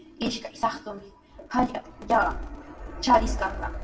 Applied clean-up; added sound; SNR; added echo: none; none; none; reverberation time 0.5 s.